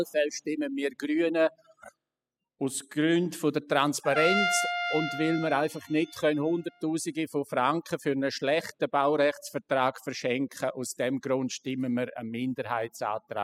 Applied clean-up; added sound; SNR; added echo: classical method spectral subtraction.